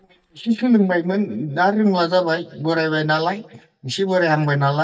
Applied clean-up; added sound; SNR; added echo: neural mask model DeepFilterNet 3.